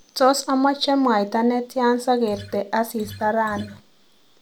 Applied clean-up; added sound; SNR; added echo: none; Acoustic guitar; 18 dB; none.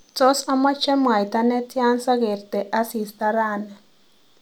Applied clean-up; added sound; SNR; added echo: none; none; none; none.